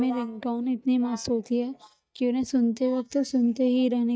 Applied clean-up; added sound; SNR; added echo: neural mask model DeepFilterNet 3.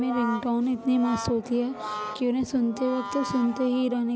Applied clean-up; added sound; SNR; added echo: none; Brass instrument; 11 dB; none.